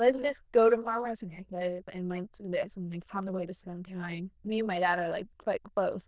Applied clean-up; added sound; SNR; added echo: neural diffusion model UNIVERSE++.